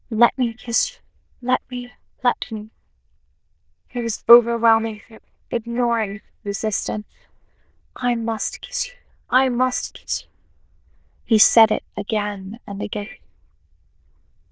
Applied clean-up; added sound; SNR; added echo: neural diffusion model UNIVERSE++.